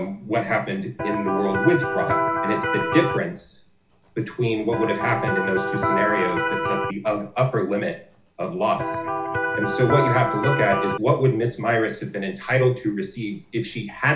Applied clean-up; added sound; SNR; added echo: none; Electric guitar; 0 dB; reverberation time 0.4 s.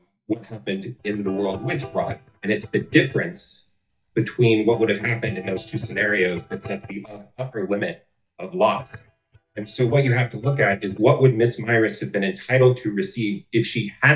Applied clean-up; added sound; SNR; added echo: neural mask model DeepFilterNet 3.